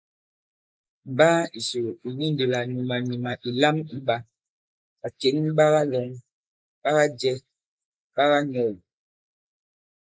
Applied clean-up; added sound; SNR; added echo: neural mask model Resemble Enhance denoiser.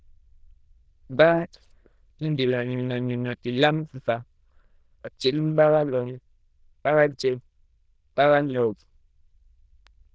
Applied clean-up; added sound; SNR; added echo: neural diffusion model UNIVERSE++.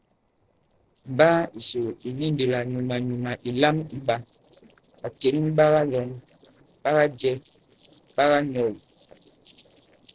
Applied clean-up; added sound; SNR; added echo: neural separator model SepFormer DNS4.